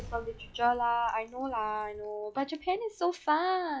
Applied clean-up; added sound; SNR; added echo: classical method log-MMSE.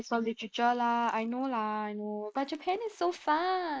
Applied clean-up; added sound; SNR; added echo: neural mask model Resemble Enhance denoiser.